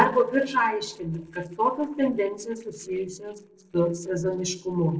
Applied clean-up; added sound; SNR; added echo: neural separator model SepFormer DNS4.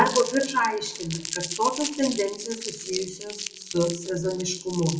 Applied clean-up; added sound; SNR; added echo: none; Crumpling, crinkling; 9 dB; reverberation time 0.6 s.